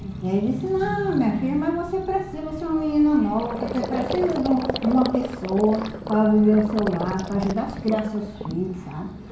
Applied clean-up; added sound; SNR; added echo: none; Gurgling; 11 dB; reverberation time 0.6 s.